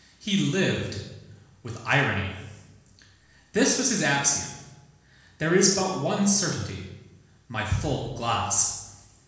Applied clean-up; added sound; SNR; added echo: none; none; none; reverberation time 1.1 s.